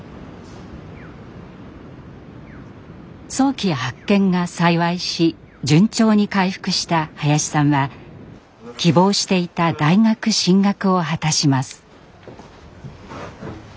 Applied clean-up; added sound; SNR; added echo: none; none; none; none.